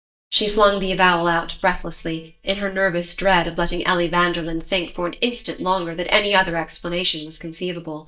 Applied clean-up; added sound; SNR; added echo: neural mask model DeepFilterNet 3.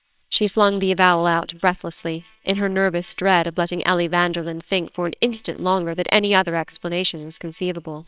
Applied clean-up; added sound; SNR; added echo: neural separator model SepFormer WHAMR!.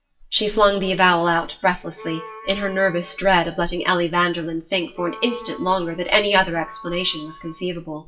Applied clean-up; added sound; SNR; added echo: classical method WPE with log-MMSE.